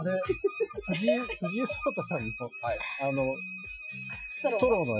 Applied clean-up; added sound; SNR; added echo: classical method Wiener filter.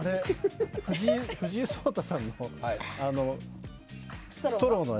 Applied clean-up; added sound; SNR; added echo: none; none; none; none.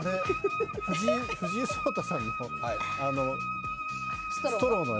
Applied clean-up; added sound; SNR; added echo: none; Wind instrument, woodwind instrument; 2 dB; none.